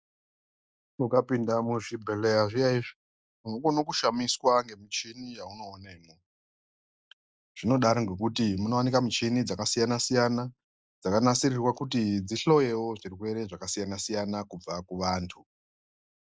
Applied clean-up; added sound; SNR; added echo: none; none; none; none.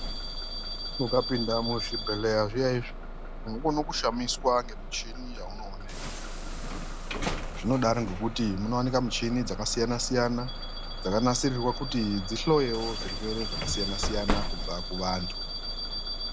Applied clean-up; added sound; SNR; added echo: none; Bus / Alarm; 4 dB; none.